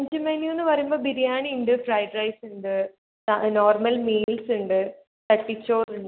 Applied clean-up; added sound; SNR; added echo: none; none; none; none.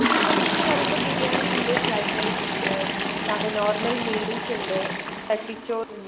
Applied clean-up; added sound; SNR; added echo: none; Toilet flush; -4 dB; none.